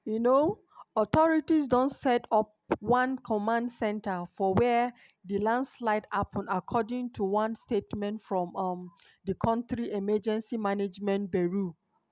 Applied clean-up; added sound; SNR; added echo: none; none; none; none.